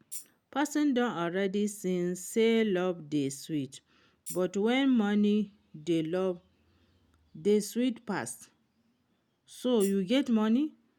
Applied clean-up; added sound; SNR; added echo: none; Tambourine; 17 dB; none.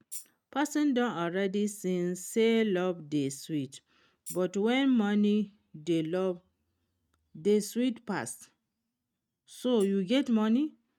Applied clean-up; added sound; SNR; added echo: neural mask model RNNoise.